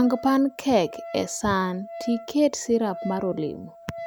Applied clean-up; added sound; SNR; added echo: none; Wind instrument, woodwind instrument; 15 dB; none.